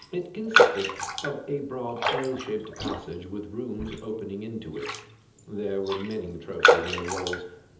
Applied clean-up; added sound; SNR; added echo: none; Raindrop; -5 dB; reverberation time 1.2 s.